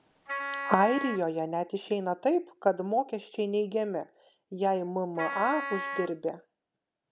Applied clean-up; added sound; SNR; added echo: none; Wind instrument, woodwind instrument; 6 dB; none.